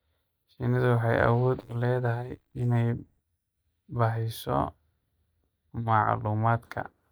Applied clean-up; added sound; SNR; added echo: neural mask model DeepFilterNet 3.